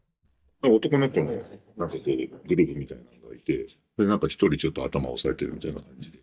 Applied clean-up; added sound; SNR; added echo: neural mask model DeepFilterNet 3.